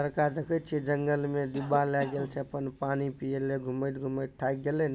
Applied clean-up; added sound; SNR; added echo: none; Cough; 15 dB; none.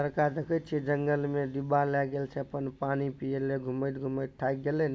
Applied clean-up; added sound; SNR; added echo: none; none; none; none.